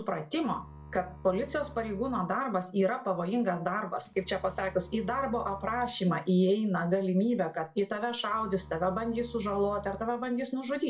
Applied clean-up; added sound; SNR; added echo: none; Bowed string instrument; 18 dB; reverberation time 0.3 s.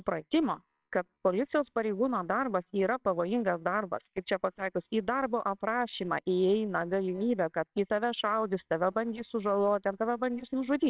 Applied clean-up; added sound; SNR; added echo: neural separator model SepFormer WHAMR!.